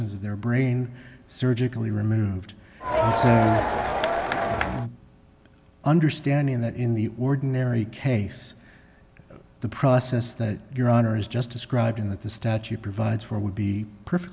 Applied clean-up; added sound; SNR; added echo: none; Crowd; -1 dB; none.